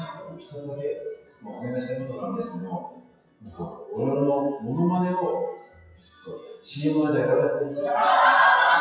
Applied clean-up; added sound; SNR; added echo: classical method WPE with log-MMSE.